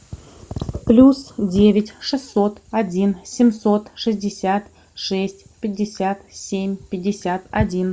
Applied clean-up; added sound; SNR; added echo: none; none; none; none.